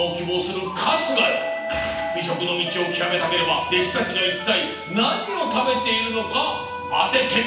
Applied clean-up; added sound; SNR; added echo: none; none; none; reverberation time 0.9 s.